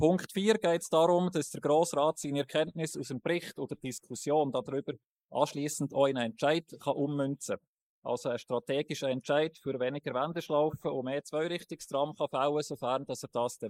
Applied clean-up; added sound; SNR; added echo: neural mask model Resemble Enhance denoiser.